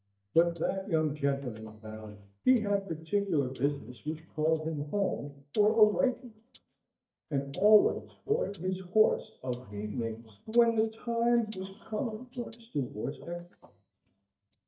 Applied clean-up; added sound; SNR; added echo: neural mask model DeepFilterNet 3.